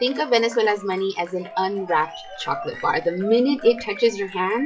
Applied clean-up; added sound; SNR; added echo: classical method WPE with log-MMSE.